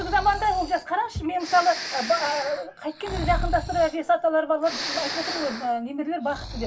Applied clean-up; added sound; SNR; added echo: none; Breathing; 8 dB; reverberation time 0.2 s.